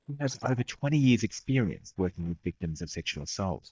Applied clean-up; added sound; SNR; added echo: neural mask model DeepFilterNet 3.